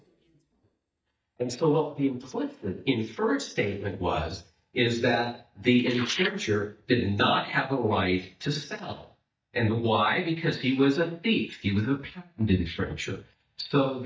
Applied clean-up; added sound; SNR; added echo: neural mask model DeepFilterNet 3.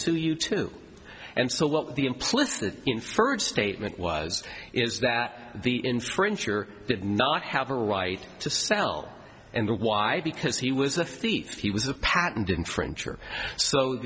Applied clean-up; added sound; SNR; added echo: none; none; none; none.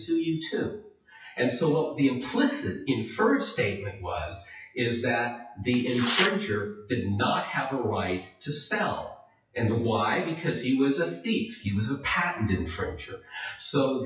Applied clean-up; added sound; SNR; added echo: classical method WPE with log-MMSE.